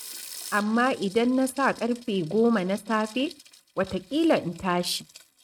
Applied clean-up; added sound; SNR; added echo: neural mask model RNNoise.